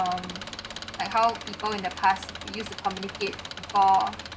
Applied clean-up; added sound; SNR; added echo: none; Engine; 11 dB; none.